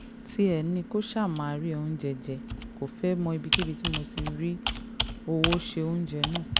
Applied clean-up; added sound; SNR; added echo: none; Computer keyboard; 3 dB; none.